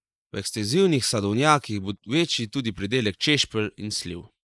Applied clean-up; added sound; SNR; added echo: neural mask model Resemble Enhance denoiser.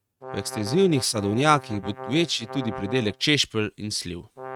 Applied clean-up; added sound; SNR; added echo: neural mask model RNNoise.